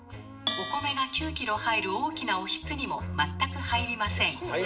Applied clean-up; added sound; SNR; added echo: none; Bell; 10 dB; reverberation time 1.4 s.